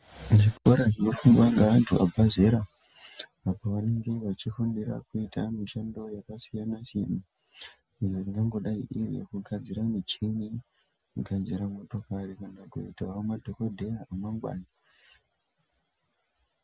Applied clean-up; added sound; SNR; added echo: none; none; none; none.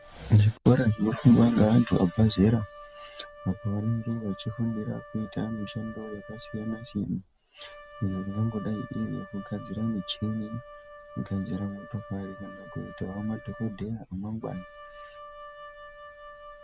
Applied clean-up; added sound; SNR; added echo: none; Wind instrument, woodwind instrument; 18 dB; none.